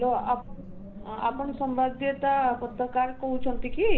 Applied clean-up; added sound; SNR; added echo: none; Wind; 4 dB; none.